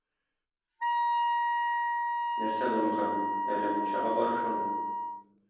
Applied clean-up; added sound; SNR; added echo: none; Wind instrument, woodwind instrument; -5 dB; reverberation time 1.1 s.